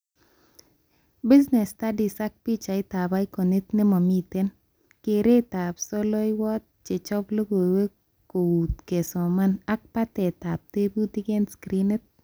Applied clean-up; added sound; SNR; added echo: none; none; none; none.